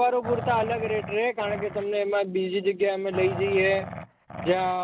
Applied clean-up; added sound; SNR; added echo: none; Growling; 10 dB; none.